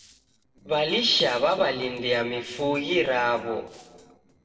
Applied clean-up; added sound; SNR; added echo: neural separator model SepFormer DNS4.